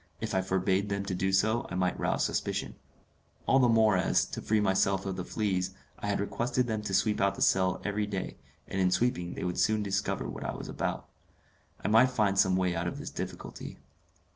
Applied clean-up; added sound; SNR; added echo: none; none; none; none.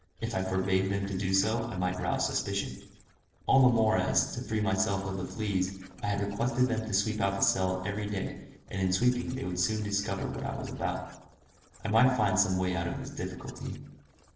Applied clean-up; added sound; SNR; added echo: neural separator model SepFormer DNS4.